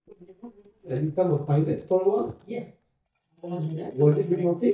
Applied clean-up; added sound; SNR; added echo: neural mask model DeepFilterNet 3.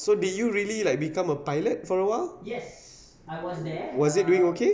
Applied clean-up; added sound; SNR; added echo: none; none; none; none.